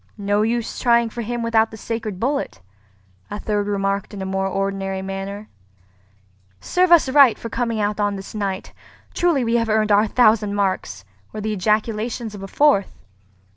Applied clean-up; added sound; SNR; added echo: none; none; none; none.